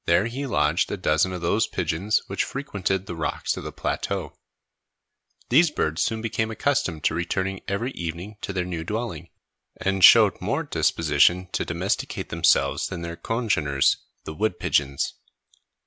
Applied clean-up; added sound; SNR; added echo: none; none; none; none.